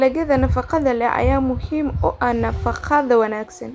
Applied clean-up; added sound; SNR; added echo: none; none; none; none.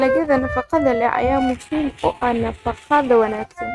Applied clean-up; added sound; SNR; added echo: neural mask model RNNoise.